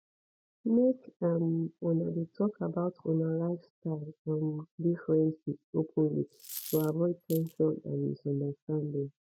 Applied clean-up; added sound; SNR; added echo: none; Coin (dropping); 15 dB; none.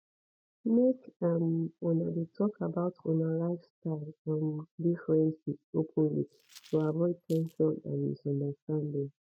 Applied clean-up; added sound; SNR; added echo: neural mask model RNNoise.